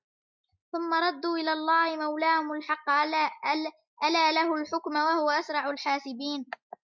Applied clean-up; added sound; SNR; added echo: none; none; none; none.